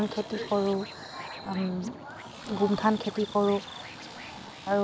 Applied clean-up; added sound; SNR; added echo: none; Domestic sounds, home sounds + Scratching (performance technique); 18 dB; none.